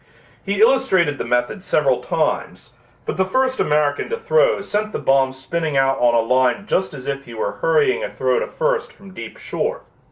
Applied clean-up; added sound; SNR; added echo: none; none; none; none.